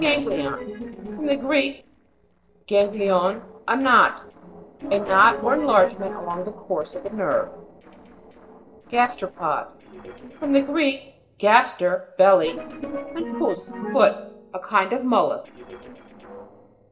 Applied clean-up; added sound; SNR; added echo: neural separator model SepFormer DNS4.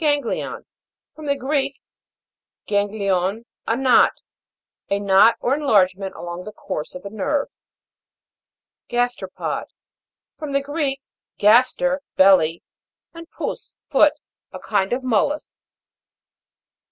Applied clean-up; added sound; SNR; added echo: none; none; none; none.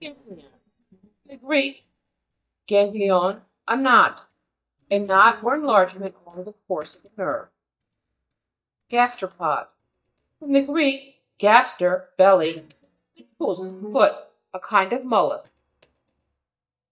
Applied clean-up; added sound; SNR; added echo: neural mask model DeepFilterNet 3.